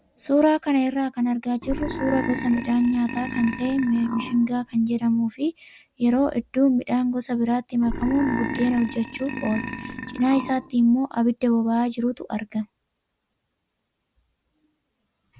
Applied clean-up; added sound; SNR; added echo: none; Burping, eructation; 8 dB; none.